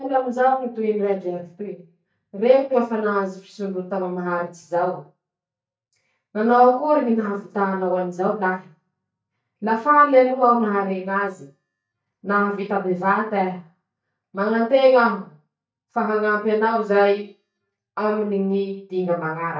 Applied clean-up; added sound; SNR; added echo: neural mask model DeepFilterNet 3.